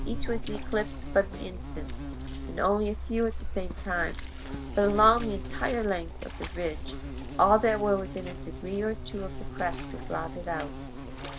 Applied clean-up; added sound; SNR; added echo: none; Insect; 5 dB; none.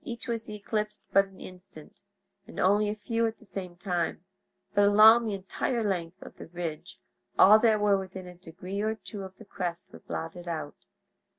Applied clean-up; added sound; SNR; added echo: none; none; none; none.